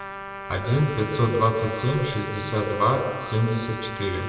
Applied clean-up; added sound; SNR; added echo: none; Trumpet; 10 dB; reverberation time 1.9 s.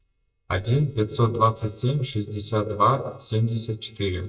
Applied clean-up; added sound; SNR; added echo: neural mask model DeepFilterNet 3.